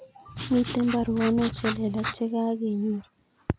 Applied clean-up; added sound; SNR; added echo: none; Writing; 8 dB; none.